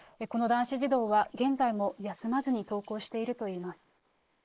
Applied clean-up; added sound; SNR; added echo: neural mask model Resemble Enhance denoiser.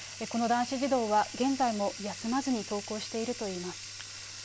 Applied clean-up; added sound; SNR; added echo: none; Bathtub (filling or washing); 11 dB; none.